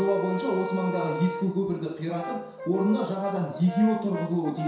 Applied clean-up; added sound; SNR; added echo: none; Brass instrument; 9 dB; reverberation time 0.7 s.